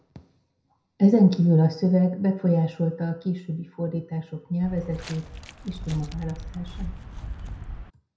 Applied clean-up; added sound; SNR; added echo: none; Walk, footsteps; 12 dB; reverberation time 0.5 s.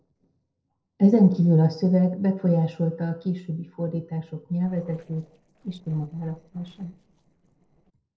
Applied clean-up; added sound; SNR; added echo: neural separator model SepFormer DNS4.